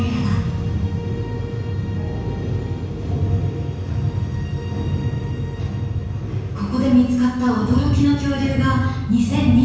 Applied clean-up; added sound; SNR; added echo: none; none; none; reverberation time 1.0 s.